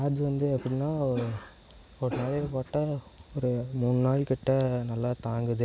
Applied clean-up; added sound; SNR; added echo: none; none; none; none.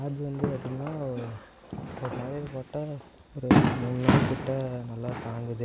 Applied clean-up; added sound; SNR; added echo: none; Fireworks; -3 dB; none.